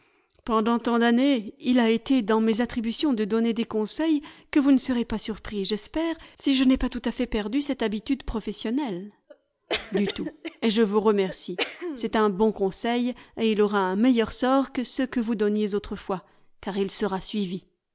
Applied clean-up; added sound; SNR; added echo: none; Cough; 10 dB; none.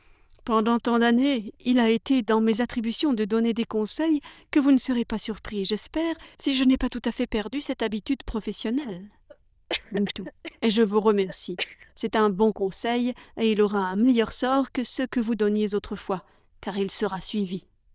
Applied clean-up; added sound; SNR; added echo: neural diffusion model UNIVERSE++.